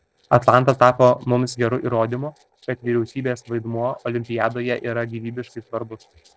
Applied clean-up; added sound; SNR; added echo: neural separator model SepFormer DNS4.